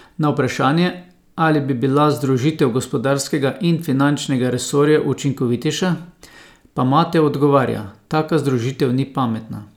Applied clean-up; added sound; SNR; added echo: none; none; none; none.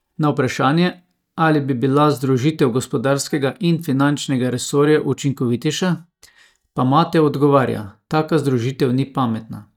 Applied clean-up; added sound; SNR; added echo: neural mask model DeepFilterNet 3.